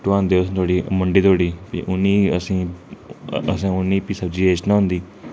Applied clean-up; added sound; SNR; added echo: none; none; none; none.